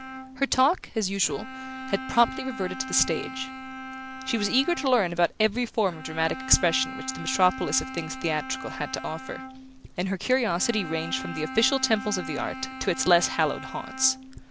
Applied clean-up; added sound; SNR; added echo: none; Bowed string instrument; 11 dB; none.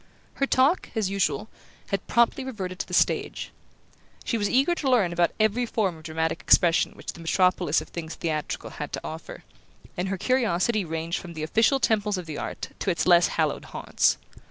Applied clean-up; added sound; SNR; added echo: none; none; none; none.